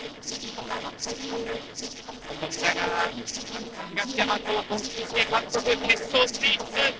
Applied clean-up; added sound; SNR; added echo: neural separator model SepFormer DNS4.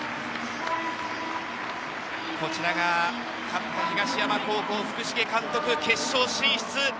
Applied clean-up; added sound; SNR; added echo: none; none; none; none.